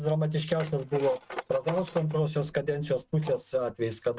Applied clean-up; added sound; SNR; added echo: neural mask model RNNoise.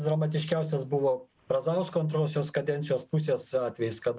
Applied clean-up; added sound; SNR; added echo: none; none; none; none.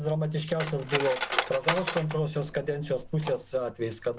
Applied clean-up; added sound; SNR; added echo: none; Cutlery, silverware; 5 dB; none.